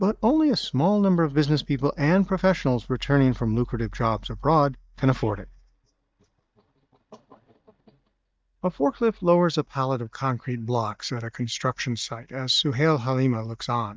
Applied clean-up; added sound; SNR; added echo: neural mask model DeepFilterNet 3.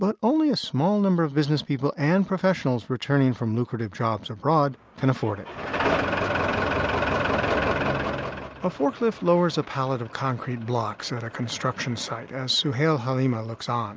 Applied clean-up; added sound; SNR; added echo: none; none; none; none.